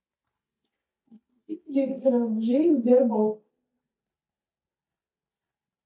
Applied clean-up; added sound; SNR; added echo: neural mask model DeepFilterNet 3.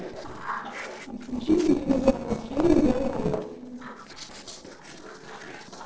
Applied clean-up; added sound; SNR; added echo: neural separator model SepFormer DNS4.